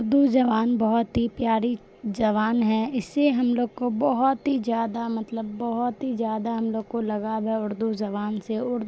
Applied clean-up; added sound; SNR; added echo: none; none; none; none.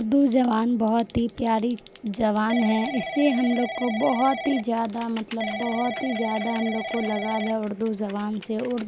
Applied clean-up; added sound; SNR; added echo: none; Telephone / Typing; 10 dB; none.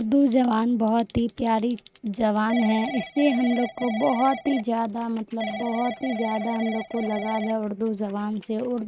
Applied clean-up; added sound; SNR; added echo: neural mask model RNNoise.